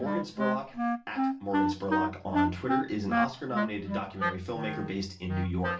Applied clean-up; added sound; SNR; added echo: none; Wind instrument, woodwind instrument; -3 dB; reverberation time 0.4 s.